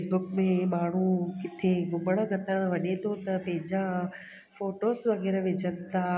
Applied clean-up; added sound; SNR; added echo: none; none; none; none.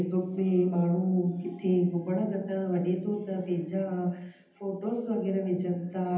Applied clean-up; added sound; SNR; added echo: none; none; none; reverberation time 0.8 s.